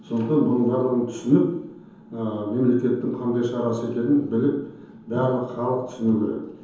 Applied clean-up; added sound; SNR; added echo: none; none; none; reverberation time 0.9 s.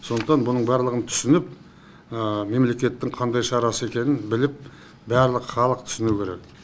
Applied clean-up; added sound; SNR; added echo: none; none; none; none.